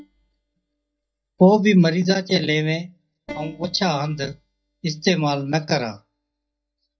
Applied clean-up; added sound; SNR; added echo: neural mask model DeepFilterNet 3.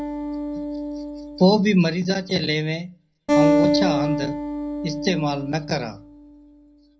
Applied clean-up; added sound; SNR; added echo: none; Acoustic guitar; 1 dB; reverberation time 0.5 s.